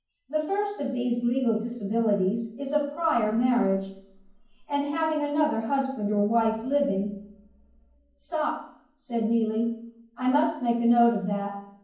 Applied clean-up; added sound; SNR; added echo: none; none; none; reverberation time 0.9 s.